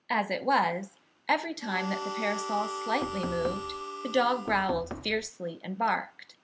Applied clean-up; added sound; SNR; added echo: none; Harmonica + Knock; 6 dB; none.